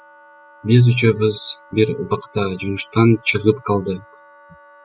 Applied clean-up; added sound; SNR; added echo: classical method spectral subtraction.